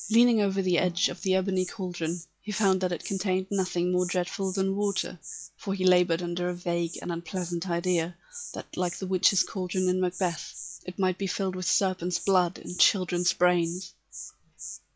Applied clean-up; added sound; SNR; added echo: classical method log-MMSE.